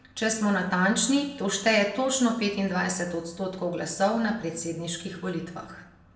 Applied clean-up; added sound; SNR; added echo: none; none; none; reverberation time 0.4 s.